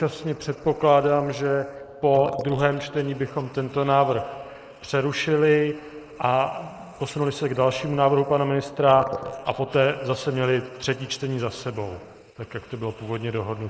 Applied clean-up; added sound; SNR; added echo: neural mask model Resemble Enhance denoiser.